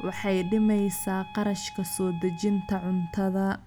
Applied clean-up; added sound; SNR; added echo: none; Wind instrument, woodwind instrument; 17 dB; none.